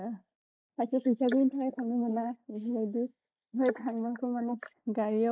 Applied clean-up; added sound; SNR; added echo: neural mask model Resemble Enhance denoiser.